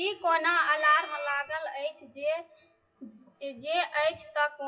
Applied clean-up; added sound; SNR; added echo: classical method WPE with log-MMSE.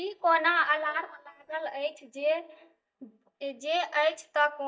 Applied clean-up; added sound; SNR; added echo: neural mask model DeepFilterNet 3.